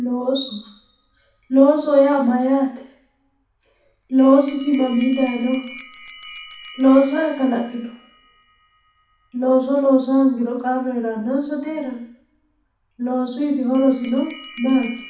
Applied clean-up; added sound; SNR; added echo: none; Bell; 18 dB; reverberation time 0.6 s.